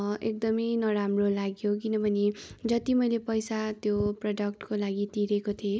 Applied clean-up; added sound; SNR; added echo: none; none; none; none.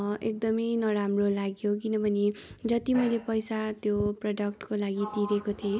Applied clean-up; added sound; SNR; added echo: none; Sliding door; 19 dB; none.